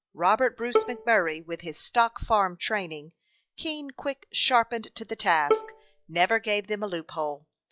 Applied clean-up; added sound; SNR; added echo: classical method log-MMSE.